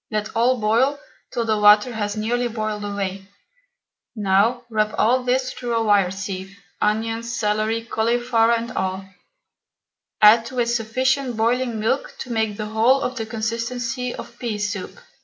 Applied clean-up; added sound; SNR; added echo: none; none; none; none.